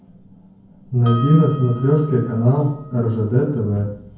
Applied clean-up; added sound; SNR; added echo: none; Harp; 16 dB; reverberation time 0.9 s.